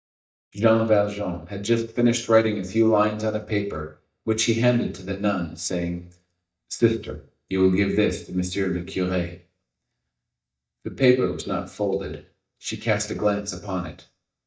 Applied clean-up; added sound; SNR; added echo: neural mask model DeepFilterNet 3.